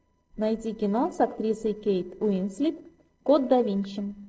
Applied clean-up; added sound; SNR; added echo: neural separator model SepFormer DNS4.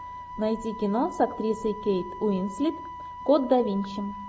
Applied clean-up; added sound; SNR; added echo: none; Wind instrument, woodwind instrument; 12 dB; none.